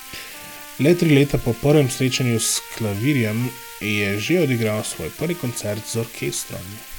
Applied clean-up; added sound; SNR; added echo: none; Bathtub (filling or washing) + Trumpet; 17 dB; none.